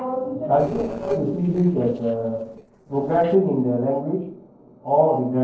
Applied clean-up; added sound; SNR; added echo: neural separator model SepFormer DNS4.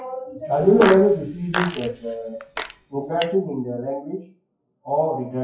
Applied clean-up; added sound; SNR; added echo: classical method WPE with log-MMSE.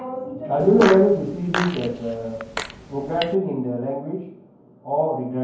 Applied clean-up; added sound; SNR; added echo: none; Fart; 7 dB; reverberation time 0.9 s.